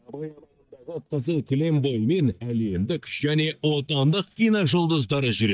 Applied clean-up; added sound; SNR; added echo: neural mask model DeepFilterNet 3.